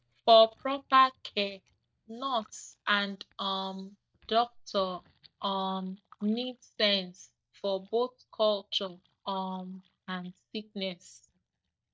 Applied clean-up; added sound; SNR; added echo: neural mask model DeepFilterNet 3.